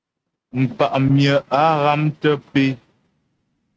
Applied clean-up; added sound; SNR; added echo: neural mask model RNNoise.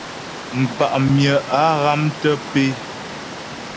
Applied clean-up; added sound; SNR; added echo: none; Water; 11 dB; none.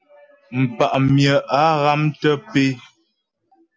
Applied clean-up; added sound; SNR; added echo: none; none; none; none.